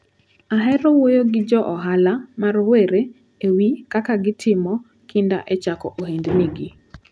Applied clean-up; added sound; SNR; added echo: none; none; none; none.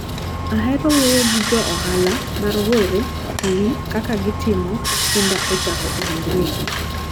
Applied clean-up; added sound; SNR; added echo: none; Sawing; 1 dB; none.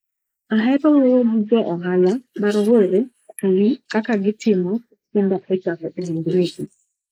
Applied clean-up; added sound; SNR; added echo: neural mask model Resemble Enhance denoiser.